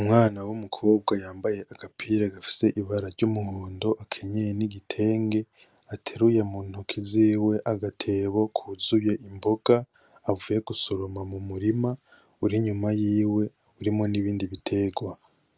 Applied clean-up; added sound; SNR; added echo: none; none; none; none.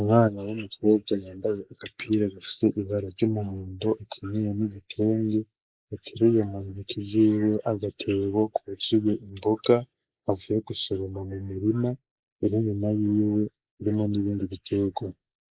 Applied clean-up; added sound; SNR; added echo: neural mask model Resemble Enhance denoiser.